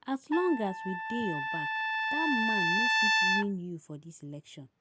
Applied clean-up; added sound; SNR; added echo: none; Trumpet; -4 dB; none.